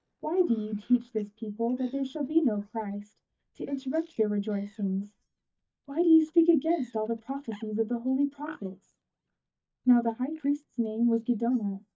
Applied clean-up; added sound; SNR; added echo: neural mask model DeepFilterNet 3.